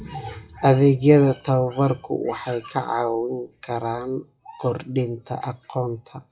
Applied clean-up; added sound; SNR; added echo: classical method WPE with log-MMSE.